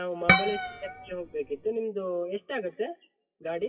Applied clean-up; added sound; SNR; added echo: classical method WPE with log-MMSE.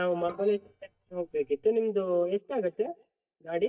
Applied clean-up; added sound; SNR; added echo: neural mask model DeepFilterNet 3.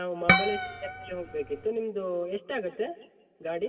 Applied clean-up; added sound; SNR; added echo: none; Harp; -5 dB; reverberation time 1.9 s.